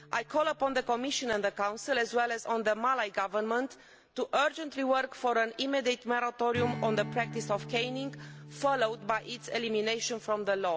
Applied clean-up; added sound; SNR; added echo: none; Strum; 15 dB; none.